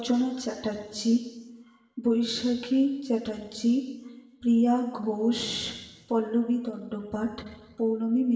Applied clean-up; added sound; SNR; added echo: none; none; none; reverberation time 1.2 s.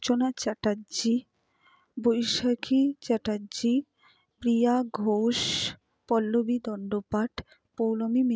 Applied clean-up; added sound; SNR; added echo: none; none; none; none.